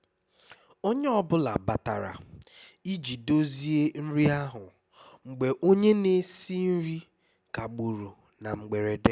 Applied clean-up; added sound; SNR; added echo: none; none; none; none.